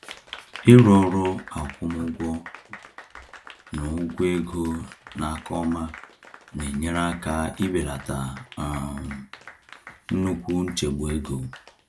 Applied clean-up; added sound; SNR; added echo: none; Applause; 19 dB; none.